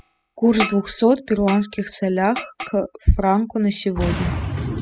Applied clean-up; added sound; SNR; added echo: classical method spectral subtraction.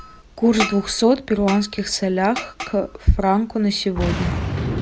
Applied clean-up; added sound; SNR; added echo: none; Boom; 8 dB; none.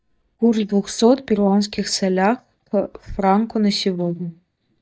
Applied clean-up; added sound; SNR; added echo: neural mask model DeepFilterNet 3.